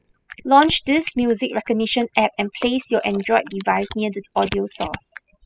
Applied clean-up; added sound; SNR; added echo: classical method spectral subtraction.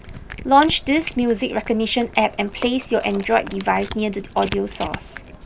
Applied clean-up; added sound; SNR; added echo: none; Cat; 14 dB; none.